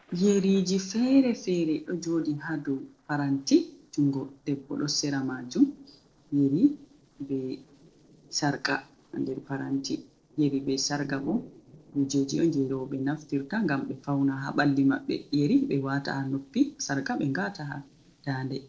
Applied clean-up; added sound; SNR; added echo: neural separator model SepFormer DNS4.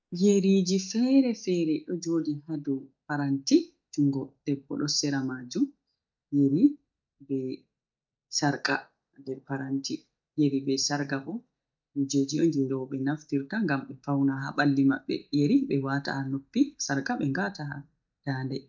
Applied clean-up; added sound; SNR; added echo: neural mask model DeepFilterNet 3.